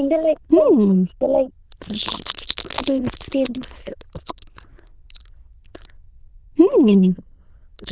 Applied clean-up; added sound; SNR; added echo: neural diffusion model UNIVERSE++.